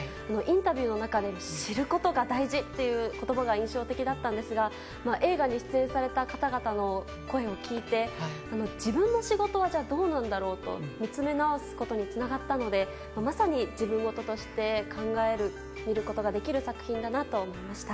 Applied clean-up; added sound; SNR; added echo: none; none; none; none.